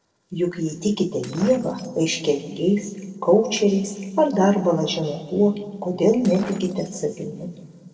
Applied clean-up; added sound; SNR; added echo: neural separator model SepFormer DNS4.